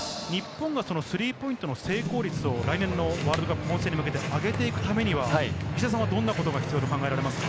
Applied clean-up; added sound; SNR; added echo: none; Clapping; 19 dB; none.